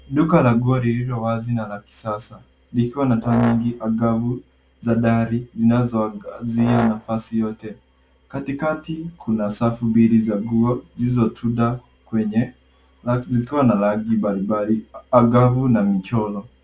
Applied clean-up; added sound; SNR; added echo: none; Brass instrument; 10 dB; none.